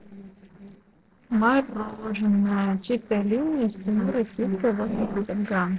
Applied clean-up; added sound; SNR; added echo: neural separator model SepFormer DNS4.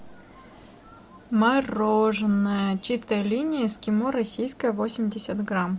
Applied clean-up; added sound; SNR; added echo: none; none; none; none.